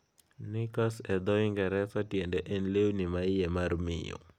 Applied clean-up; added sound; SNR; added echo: none; none; none; none.